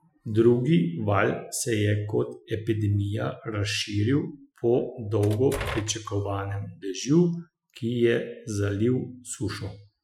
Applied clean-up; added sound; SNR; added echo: classical method Wiener filter.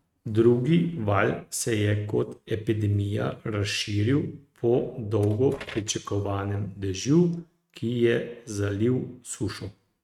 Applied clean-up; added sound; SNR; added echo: neural mask model RNNoise.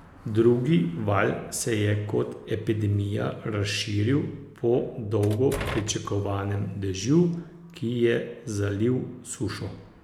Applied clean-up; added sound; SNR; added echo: none; Door; 10 dB; none.